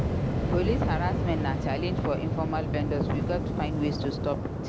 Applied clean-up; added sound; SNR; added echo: none; Waves, surf; -3 dB; none.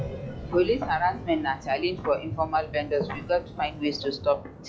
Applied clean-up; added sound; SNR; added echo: classical method log-MMSE.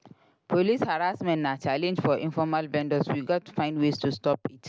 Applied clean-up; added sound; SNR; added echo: none; none; none; none.